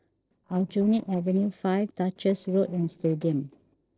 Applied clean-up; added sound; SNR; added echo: neural separator model SepFormer DNS4.